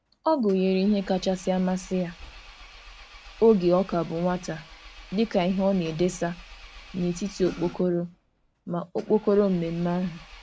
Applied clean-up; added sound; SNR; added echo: none; Engine + Gasp; 20 dB; none.